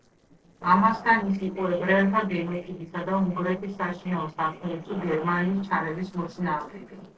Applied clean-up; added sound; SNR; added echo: neural separator model SepFormer DNS4.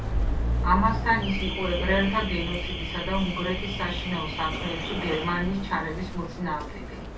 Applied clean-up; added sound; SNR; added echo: none; Alarm / Car; 1 dB; reverberation time 0.3 s.